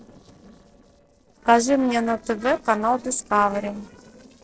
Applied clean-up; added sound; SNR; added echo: neural separator model SepFormer DNS4.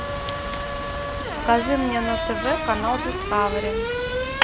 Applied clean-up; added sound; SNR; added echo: none; Race car, auto racing / Accelerating, revving, vroom + Fire; 0 dB; none.